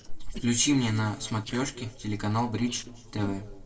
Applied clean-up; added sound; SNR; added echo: neural separator model SepFormer DNS4.